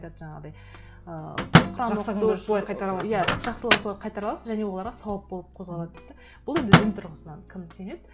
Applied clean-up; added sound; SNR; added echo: none; Microwave oven; -3 dB; none.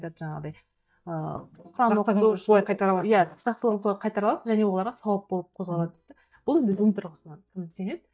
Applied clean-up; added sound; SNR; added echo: neural mask model DeepFilterNet 3.